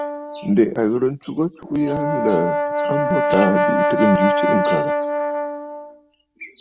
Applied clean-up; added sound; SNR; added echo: none; Brass instrument; -1 dB; none.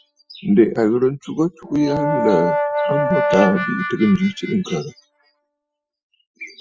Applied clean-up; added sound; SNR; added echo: classical method Wiener filter.